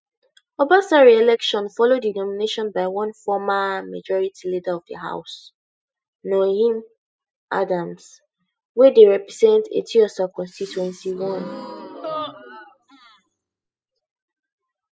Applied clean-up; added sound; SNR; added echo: classical method spectral subtraction.